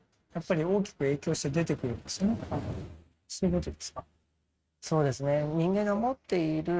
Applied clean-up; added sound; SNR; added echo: neural mask model RNNoise.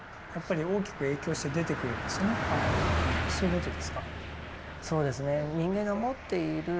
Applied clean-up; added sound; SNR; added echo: none; Car passing by; 2 dB; none.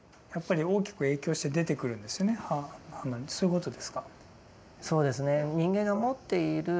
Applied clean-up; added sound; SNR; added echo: none; none; none; none.